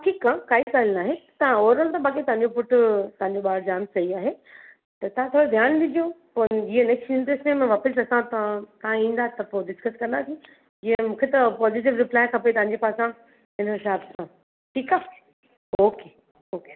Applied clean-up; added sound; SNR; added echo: none; none; none; none.